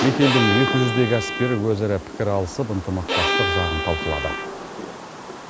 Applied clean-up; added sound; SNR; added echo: none; Fireworks + Bowed string instrument; 3 dB; none.